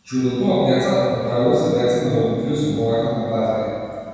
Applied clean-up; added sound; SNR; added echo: none; none; none; reverberation time 2.1 s.